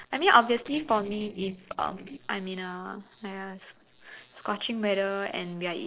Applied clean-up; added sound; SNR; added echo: neural separator model SepFormer DNS4.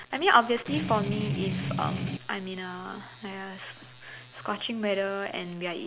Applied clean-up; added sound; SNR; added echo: none; Strum; 1 dB; none.